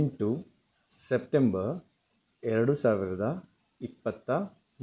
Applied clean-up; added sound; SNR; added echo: none; none; none; none.